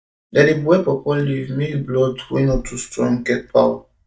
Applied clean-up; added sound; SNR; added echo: neural mask model DeepFilterNet 3.